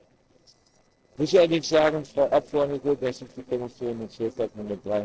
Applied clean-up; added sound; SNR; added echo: neural separator model SepFormer DNS4.